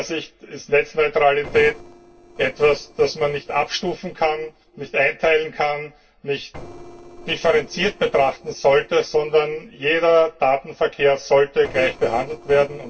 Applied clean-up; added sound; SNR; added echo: neural separator model SepFormer DNS4.